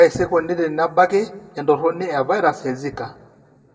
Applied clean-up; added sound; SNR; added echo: none; none; none; reverberation time 1.2 s.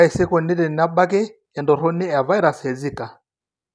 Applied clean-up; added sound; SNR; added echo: none; none; none; none.